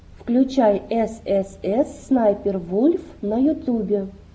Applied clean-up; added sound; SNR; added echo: none; none; none; none.